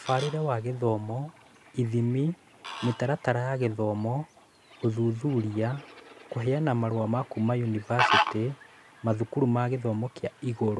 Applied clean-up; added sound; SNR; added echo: none; Fowl; 8 dB; none.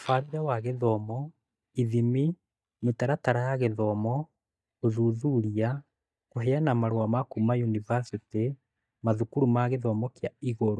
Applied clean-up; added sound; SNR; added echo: neural mask model DeepFilterNet 3.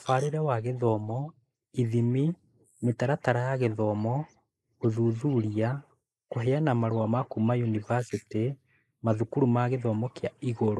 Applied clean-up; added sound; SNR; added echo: neural mask model Resemble Enhance denoiser.